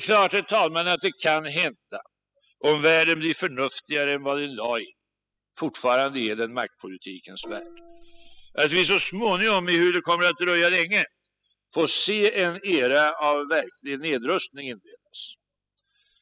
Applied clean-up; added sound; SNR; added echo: classical method spectral subtraction.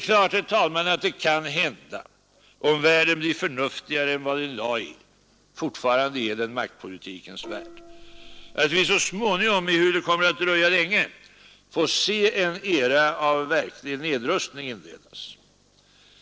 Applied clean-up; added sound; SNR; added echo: neural separator model SepFormer DNS4.